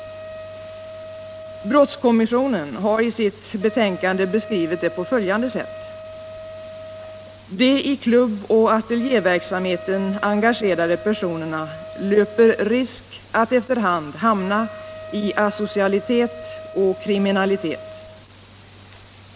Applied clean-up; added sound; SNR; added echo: none; Wind instrument, woodwind instrument; 16 dB; none.